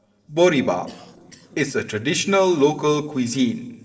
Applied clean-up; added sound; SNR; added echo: neural separator model SepFormer DNS4.